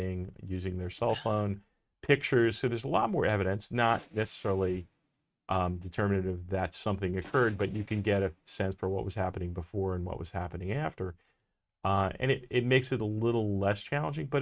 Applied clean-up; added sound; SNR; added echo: neural mask model RNNoise.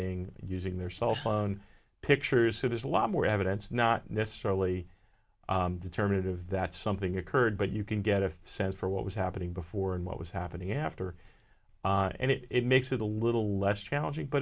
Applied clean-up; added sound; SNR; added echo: none; none; none; none.